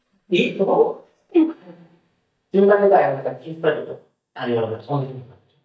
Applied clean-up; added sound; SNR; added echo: neural mask model DeepFilterNet 3.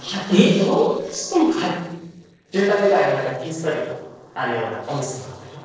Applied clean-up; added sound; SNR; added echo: neural separator model SepFormer DNS4.